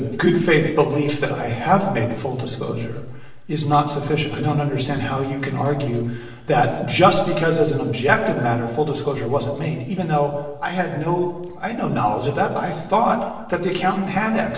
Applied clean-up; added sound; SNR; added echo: neural separator model SepFormer DNS4.